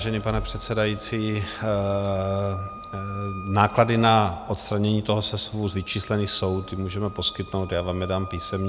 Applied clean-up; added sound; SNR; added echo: none; Wind instrument, woodwind instrument; 18 dB; none.